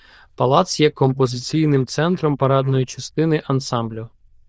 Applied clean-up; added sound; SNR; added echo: neural diffusion model UNIVERSE++.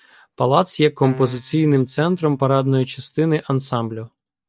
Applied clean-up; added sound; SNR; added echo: neural mask model DeepFilterNet 3.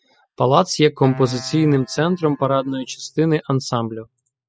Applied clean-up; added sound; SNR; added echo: classical method spectral subtraction.